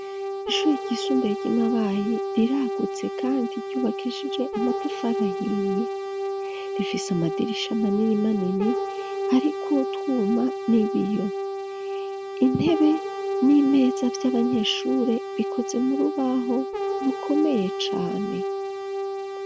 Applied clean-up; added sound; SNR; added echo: none; Brass instrument; 4 dB; none.